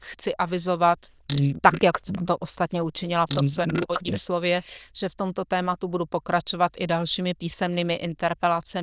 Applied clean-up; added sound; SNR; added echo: neural diffusion model UNIVERSE++.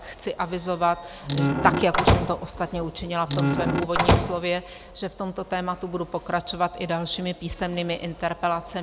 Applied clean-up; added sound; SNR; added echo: none; Squeak / Slam / Wood; -3 dB; none.